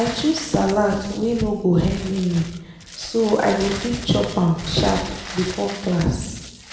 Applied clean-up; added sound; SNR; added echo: none; Crumpling, crinkling; 13 dB; reverberation time 1.0 s.